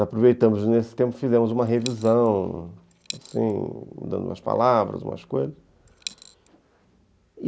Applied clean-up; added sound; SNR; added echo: none; Coin (dropping); 17 dB; none.